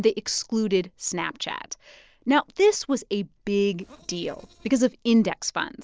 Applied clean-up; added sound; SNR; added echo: neural separator model SepFormer DNS4.